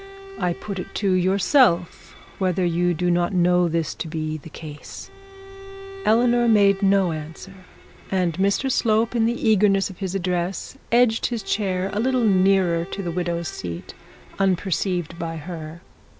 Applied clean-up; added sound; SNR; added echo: none; Bowed string instrument; 20 dB; none.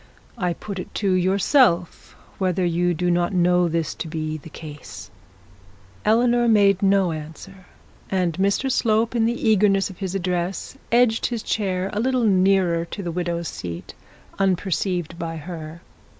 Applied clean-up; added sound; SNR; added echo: none; none; none; none.